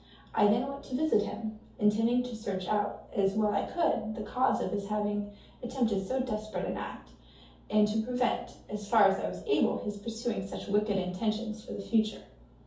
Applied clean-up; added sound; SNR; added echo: none; none; none; reverberation time 0.5 s.